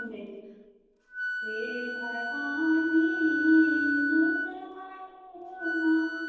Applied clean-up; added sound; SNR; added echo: none; Wind instrument, woodwind instrument; 4 dB; reverberation time 1.1 s.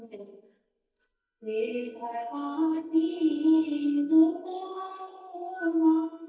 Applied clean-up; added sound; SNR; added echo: neural mask model DeepFilterNet 3.